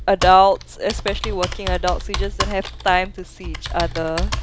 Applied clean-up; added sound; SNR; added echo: none; Computer keyboard; 6 dB; none.